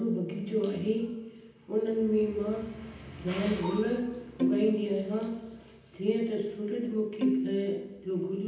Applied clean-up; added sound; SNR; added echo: none; Bowed string instrument; 1 dB; reverberation time 0.9 s.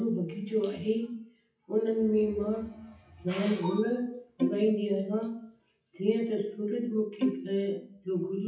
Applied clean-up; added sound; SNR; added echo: classical method WPE with log-MMSE.